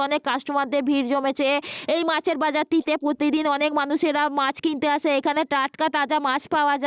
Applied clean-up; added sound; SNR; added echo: neural mask model Resemble Enhance denoiser.